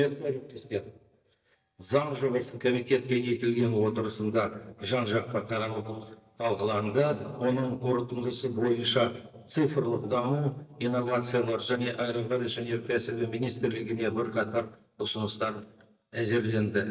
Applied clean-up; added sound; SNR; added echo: neural mask model DeepFilterNet 3.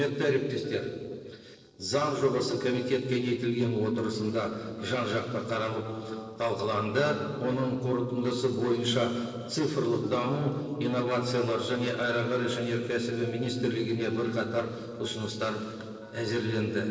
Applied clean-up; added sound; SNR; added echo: neural separator model SepFormer DNS4.